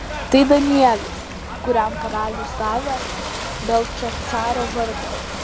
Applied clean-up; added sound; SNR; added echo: none; Ocean / Boat, Water vehicle; 7 dB; none.